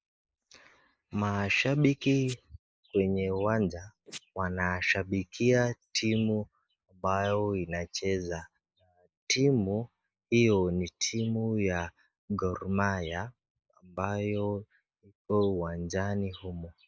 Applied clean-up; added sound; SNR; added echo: neural mask model Resemble Enhance denoiser.